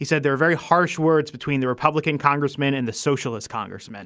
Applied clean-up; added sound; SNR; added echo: none; none; none; none.